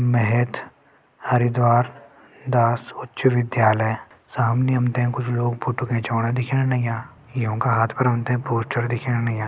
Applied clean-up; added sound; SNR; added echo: none; none; none; none.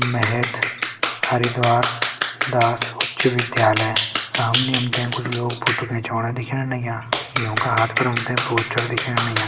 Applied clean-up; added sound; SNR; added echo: none; Clapping; 3 dB; reverberation time 1.1 s.